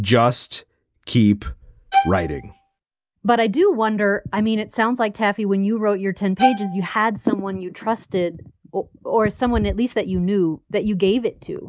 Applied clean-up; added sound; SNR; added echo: none; Bowed string instrument; 3 dB; none.